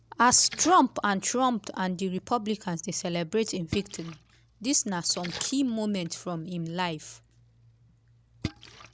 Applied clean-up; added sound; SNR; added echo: none; Splash, splatter; 17 dB; none.